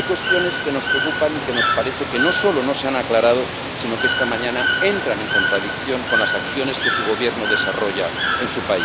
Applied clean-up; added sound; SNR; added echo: none; Water / Bird; -1 dB; none.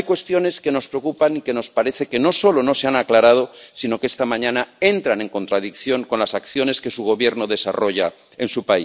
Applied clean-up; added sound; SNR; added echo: none; none; none; none.